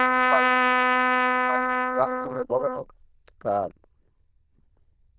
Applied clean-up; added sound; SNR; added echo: neural diffusion model UNIVERSE++.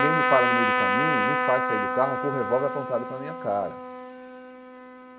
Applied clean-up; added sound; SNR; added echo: none; Trumpet; -2 dB; none.